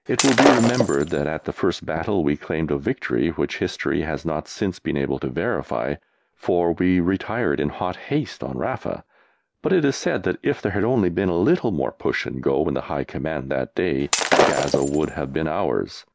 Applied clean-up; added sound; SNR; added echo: none; Shatter; -1 dB; none.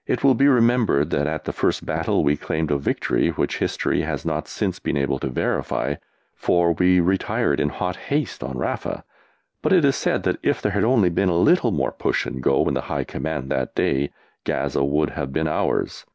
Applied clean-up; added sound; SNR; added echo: none; none; none; none.